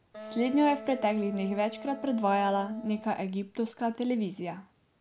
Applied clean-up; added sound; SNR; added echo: none; Wind instrument, woodwind instrument; 14 dB; none.